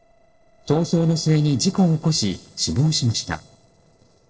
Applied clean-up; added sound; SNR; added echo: neural separator model SepFormer DNS4.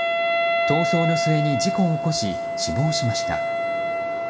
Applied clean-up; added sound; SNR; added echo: none; Wind instrument, woodwind instrument; -1 dB; reverberation time 2.3 s.